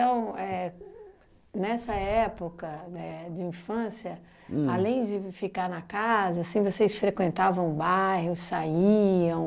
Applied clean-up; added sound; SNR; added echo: none; none; none; none.